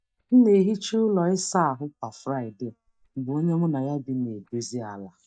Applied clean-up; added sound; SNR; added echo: neural mask model DeepFilterNet 3.